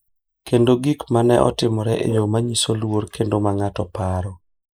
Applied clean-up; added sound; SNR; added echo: neural mask model Resemble Enhance denoiser.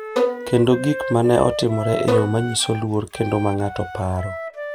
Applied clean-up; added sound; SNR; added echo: none; Bowed string instrument + Wind instrument, woodwind instrument; 6 dB; none.